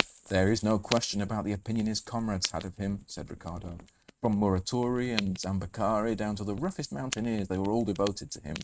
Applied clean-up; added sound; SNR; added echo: neural mask model RNNoise.